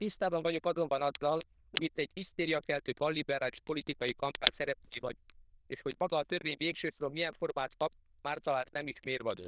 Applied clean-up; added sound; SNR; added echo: neural diffusion model UNIVERSE++.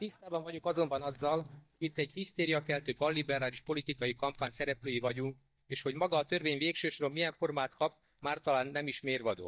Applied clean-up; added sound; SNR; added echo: neural mask model DeepFilterNet 3.